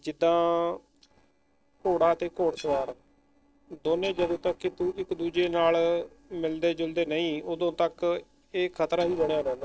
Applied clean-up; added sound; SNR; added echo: neural separator model SepFormer DNS4.